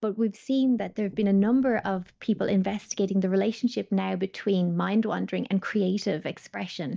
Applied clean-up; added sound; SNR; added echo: neural mask model DeepFilterNet 3.